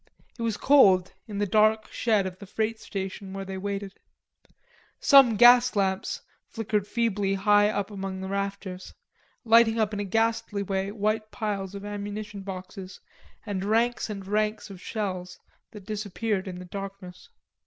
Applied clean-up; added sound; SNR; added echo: none; none; none; none.